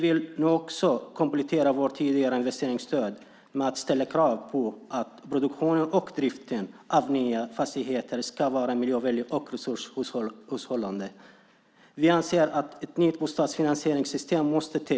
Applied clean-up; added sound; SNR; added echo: none; none; none; none.